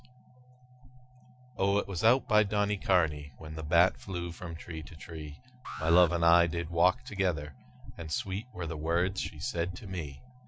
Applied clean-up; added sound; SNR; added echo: none; Alarm; 15 dB; none.